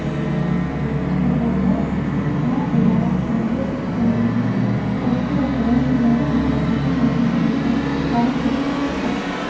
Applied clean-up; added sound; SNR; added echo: none; Musical instrument; -3 dB; reverberation time 0.9 s.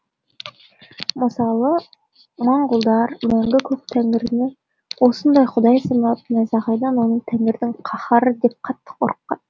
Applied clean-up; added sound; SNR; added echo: none; none; none; none.